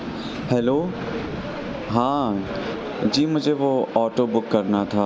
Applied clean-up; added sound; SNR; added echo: none; Sliding door; 19 dB; none.